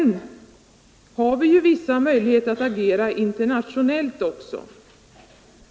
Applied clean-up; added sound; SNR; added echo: none; none; none; none.